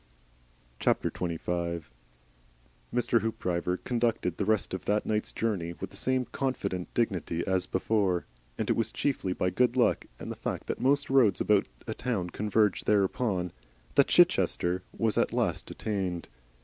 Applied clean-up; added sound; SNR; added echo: none; none; none; none.